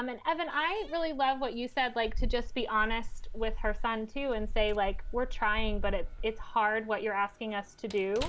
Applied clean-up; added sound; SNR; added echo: none; Keys jangling; 3 dB; none.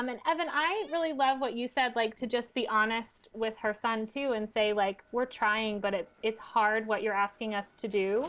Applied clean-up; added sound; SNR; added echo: neural separator model SepFormer DNS4.